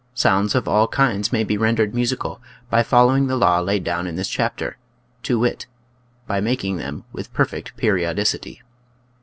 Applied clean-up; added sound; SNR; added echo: none; none; none; none.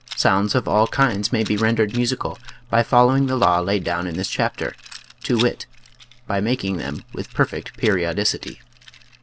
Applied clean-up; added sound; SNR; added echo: none; Rattle; 19 dB; none.